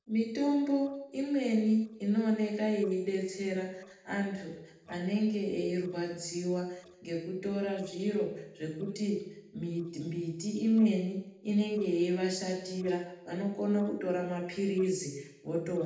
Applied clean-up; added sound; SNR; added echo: neural separator model SepFormer DNS4.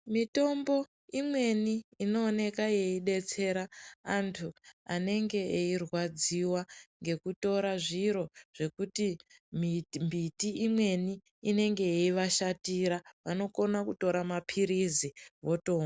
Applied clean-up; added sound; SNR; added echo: none; none; none; none.